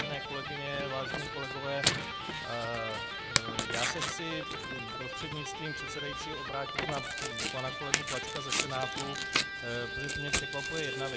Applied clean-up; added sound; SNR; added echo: none; Tearing + Electric guitar; -4 dB; none.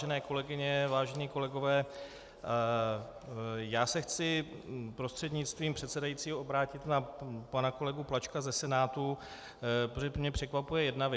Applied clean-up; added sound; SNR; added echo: none; none; none; none.